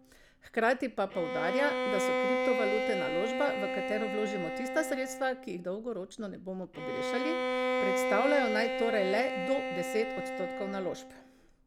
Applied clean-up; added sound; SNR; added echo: none; Bowed string instrument; 0 dB; none.